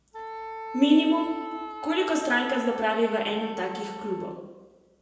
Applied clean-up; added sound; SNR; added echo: none; Wind instrument, woodwind instrument; 11 dB; reverberation time 1.0 s.